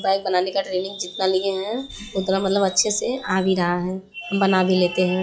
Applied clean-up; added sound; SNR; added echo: classical method log-MMSE.